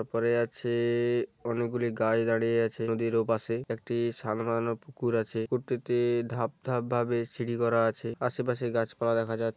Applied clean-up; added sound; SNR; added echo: none; none; none; none.